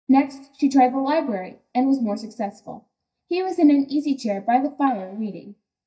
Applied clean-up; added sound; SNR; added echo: neural mask model DeepFilterNet 3.